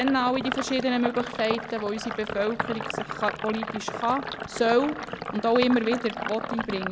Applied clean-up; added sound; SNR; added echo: none; Sink (filling or washing); 7 dB; none.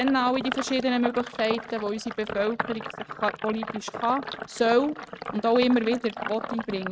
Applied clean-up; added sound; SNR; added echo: neural mask model RNNoise.